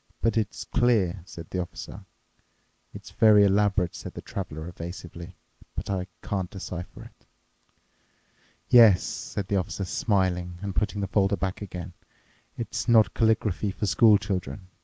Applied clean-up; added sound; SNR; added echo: none; none; none; none.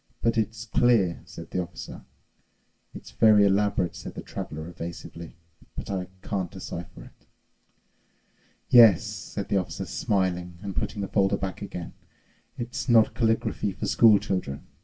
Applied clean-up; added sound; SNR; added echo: none; none; none; reverberation time 0.2 s.